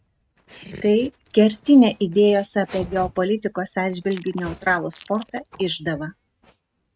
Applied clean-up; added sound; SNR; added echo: neural mask model RNNoise.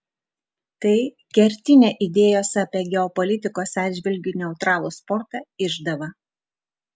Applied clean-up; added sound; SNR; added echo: none; none; none; none.